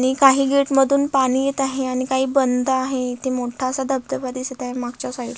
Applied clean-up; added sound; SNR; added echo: none; none; none; none.